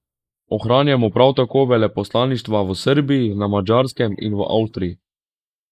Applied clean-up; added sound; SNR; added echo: neural mask model Resemble Enhance denoiser.